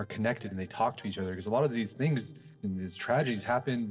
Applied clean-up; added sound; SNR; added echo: neural separator model SepFormer DNS4.